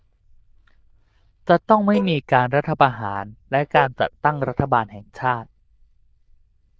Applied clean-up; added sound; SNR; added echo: neural diffusion model UNIVERSE++.